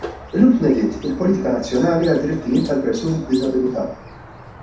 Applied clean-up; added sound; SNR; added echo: none; Squeak; 17 dB; reverberation time 0.7 s.